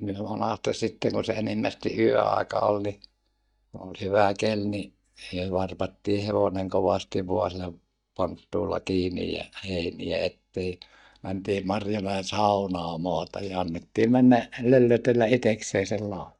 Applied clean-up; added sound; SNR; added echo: neural mask model DeepFilterNet 3.